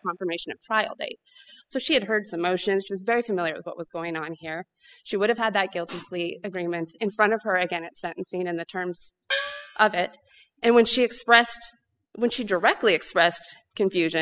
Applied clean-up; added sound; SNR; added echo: classical method spectral subtraction.